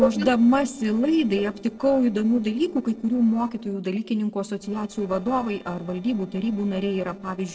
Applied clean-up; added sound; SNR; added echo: neural separator model SepFormer DNS4.